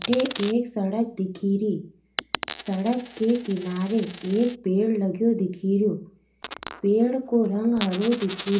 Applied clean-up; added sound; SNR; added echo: none; Coin (dropping); 14 dB; reverberation time 0.3 s.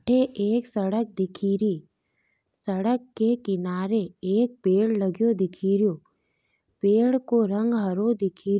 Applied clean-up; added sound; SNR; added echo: none; none; none; none.